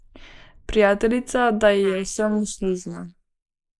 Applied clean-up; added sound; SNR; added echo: neural mask model Resemble Enhance denoiser.